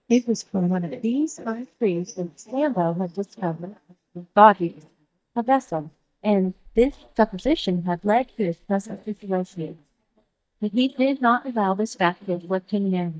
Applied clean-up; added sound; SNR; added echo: neural mask model DeepFilterNet 3.